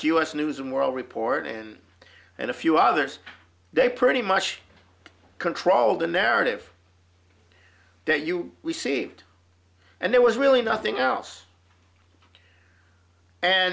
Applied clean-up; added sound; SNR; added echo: none; none; none; none.